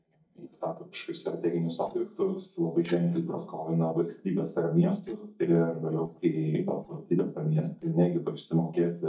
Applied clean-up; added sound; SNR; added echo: neural mask model DeepFilterNet 3.